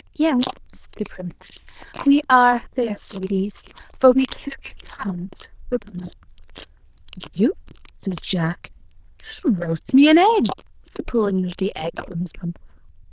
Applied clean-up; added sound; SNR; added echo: neural diffusion model UNIVERSE++.